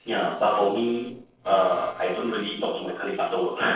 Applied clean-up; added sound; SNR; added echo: neural separator model SepFormer DNS4.